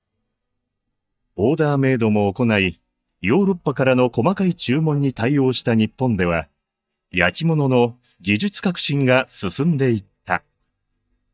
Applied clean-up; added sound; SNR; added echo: neural mask model DeepFilterNet 3.